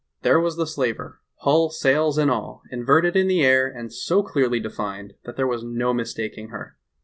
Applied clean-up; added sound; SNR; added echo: none; none; none; none.